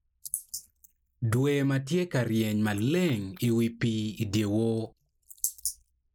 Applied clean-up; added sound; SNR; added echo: neural mask model Resemble Enhance denoiser.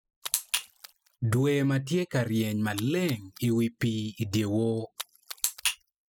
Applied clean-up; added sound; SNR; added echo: classical method spectral subtraction.